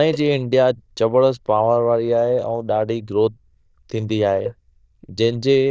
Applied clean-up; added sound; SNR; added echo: neural diffusion model UNIVERSE++.